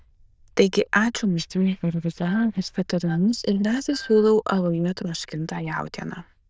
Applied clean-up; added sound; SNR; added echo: neural diffusion model UNIVERSE++.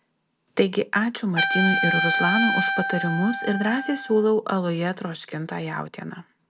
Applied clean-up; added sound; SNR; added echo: none; Trumpet; 3 dB; none.